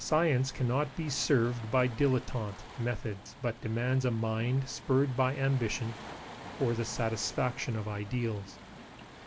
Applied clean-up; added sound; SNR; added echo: none; Waves, surf; 16 dB; none.